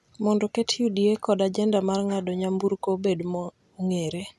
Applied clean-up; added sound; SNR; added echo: none; none; none; none.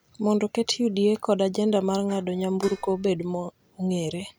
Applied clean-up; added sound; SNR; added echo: none; Dishes, pots, and pans; 17 dB; none.